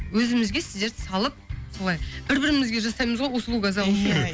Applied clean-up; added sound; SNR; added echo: none; none; none; none.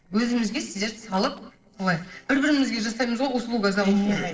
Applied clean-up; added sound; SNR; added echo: neural separator model SepFormer DNS4.